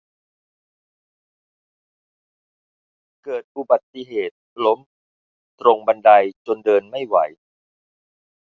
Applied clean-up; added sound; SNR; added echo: none; none; none; none.